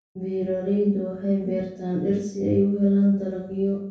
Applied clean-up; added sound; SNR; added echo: none; none; none; reverberation time 0.6 s.